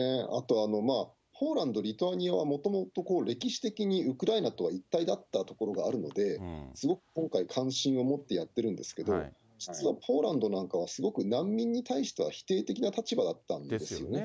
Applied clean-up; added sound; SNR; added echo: none; none; none; none.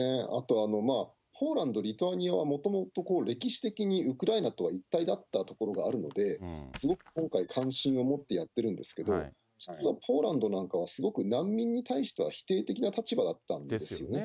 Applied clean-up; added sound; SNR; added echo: neural mask model RNNoise.